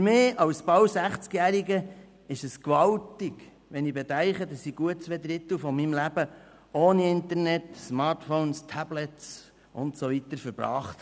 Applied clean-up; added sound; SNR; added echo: none; none; none; none.